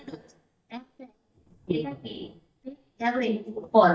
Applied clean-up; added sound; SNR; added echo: neural mask model DeepFilterNet 3.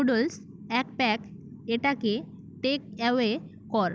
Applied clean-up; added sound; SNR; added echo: none; none; none; none.